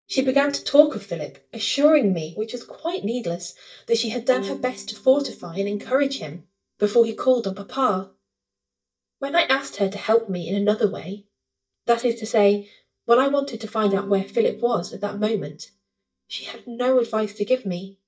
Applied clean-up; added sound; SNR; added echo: neural mask model DeepFilterNet 3.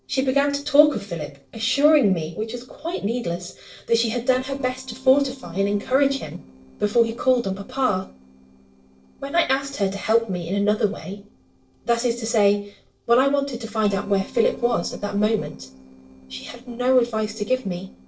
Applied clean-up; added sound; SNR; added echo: neural separator model SepFormer DNS4.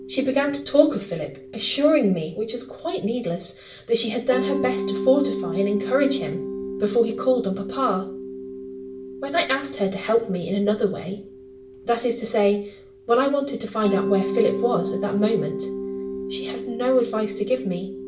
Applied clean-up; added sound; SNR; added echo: none; Mallet percussion; 8 dB; reverberation time 0.3 s.